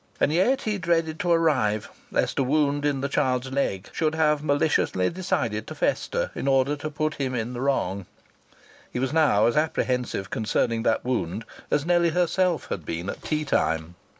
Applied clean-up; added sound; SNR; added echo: none; none; none; none.